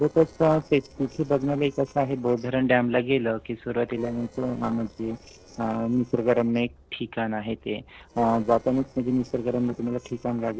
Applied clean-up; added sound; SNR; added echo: neural separator model SepFormer DNS4.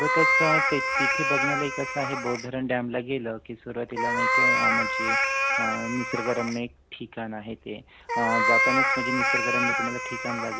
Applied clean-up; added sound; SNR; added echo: none; Meow; -5 dB; none.